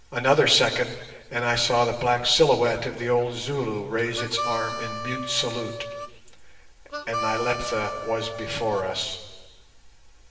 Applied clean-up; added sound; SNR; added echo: none; Harmonica; 8 dB; reverberation time 1.4 s.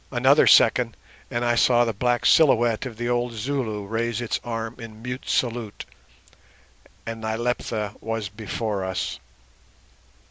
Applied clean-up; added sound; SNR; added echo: none; none; none; none.